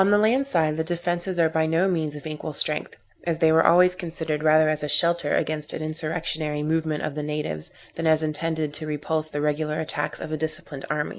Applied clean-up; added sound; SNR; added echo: neural mask model Resemble Enhance denoiser.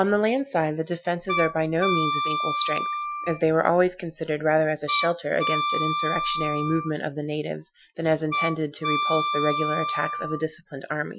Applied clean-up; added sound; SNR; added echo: classical method Wiener filter.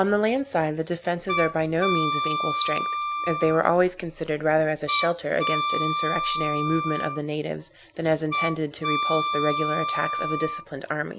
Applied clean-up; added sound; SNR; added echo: none; Wind instrument, woodwind instrument; 2 dB; none.